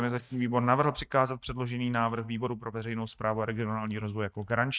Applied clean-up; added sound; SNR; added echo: neural mask model DeepFilterNet 3.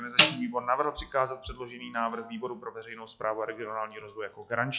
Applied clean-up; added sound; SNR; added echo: classical method log-MMSE.